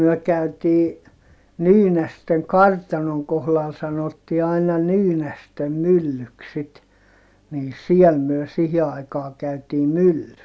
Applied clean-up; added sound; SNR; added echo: none; none; none; none.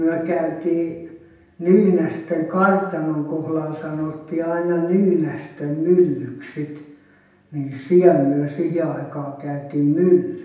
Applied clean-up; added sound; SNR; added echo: none; none; none; reverberation time 0.9 s.